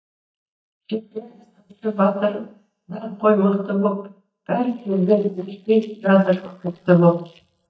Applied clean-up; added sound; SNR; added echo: neural mask model DeepFilterNet 3.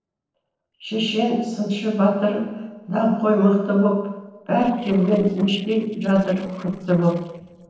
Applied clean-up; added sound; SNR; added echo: neural separator model SepFormer DNS4.